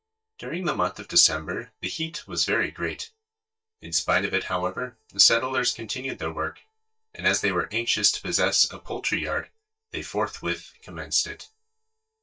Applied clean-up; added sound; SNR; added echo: neural mask model DeepFilterNet 3.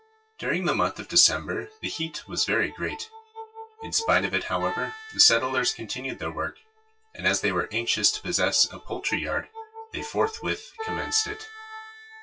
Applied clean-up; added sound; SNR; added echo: classical method WPE with log-MMSE.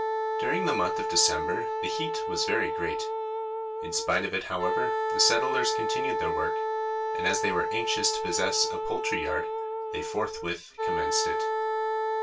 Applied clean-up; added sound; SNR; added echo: none; Wind instrument, woodwind instrument; -2 dB; reverberation time 0.2 s.